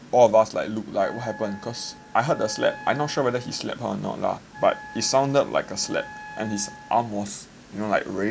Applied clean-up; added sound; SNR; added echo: none; Wind instrument, woodwind instrument; 18 dB; none.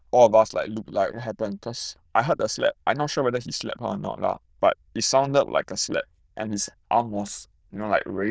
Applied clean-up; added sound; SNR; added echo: neural diffusion model UNIVERSE++.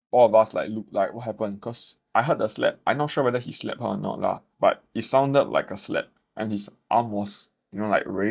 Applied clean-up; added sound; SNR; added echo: neural mask model DeepFilterNet 3.